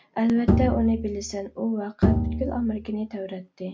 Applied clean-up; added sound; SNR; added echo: none; Bowed string instrument; 0 dB; none.